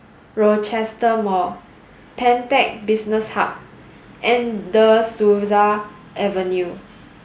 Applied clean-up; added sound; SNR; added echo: none; none; none; none.